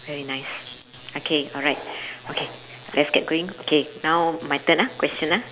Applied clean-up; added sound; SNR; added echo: none; none; none; none.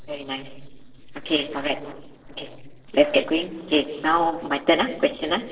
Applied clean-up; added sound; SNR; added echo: neural separator model SepFormer DNS4.